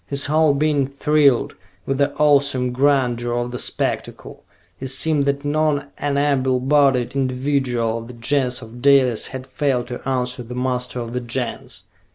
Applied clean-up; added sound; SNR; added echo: none; none; none; none.